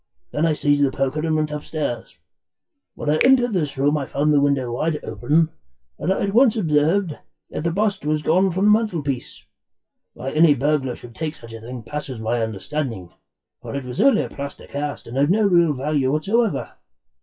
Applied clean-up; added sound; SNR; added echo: classical method WPE with log-MMSE.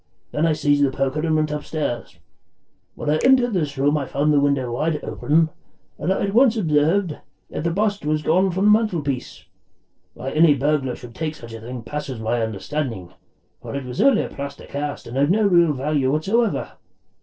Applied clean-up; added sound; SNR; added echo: neural separator model SepFormer DNS4.